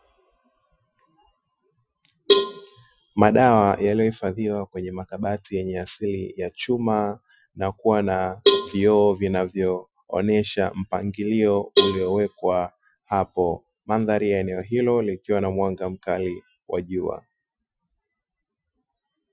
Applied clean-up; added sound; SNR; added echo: classical method Wiener filter.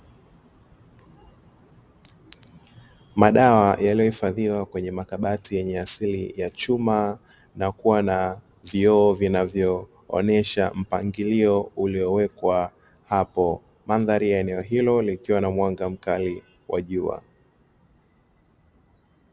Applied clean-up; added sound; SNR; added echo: none; none; none; none.